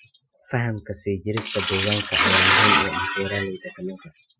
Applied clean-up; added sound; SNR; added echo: classical method Wiener filter.